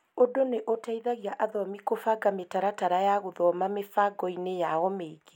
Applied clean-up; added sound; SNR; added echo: none; none; none; none.